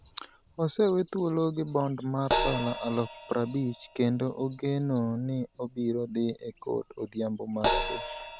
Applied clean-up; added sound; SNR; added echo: none; Crash cymbal; 4 dB; none.